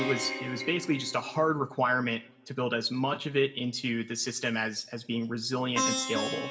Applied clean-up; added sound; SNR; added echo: none; Plucked string instrument; 8 dB; reverberation time 0.5 s.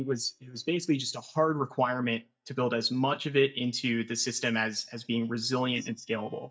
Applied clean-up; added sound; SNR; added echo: neural mask model DeepFilterNet 3.